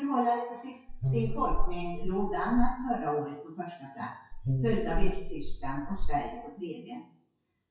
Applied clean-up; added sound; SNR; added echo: classical method WPE with log-MMSE.